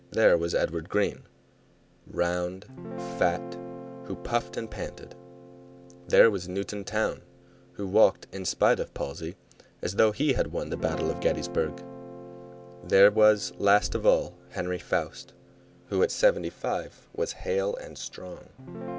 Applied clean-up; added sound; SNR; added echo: none; Guitar; 15 dB; none.